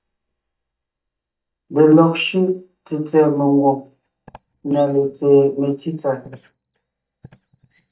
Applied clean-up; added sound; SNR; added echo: neural mask model DeepFilterNet 3.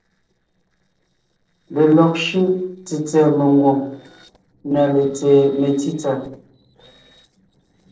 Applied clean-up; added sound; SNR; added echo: neural separator model SepFormer DNS4.